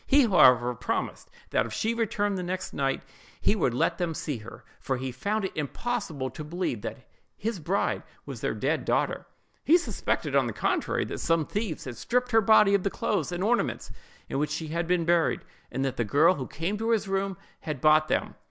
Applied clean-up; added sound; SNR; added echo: none; none; none; none.